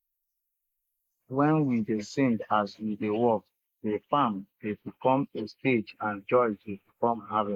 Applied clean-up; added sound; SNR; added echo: neural mask model Resemble Enhance denoiser.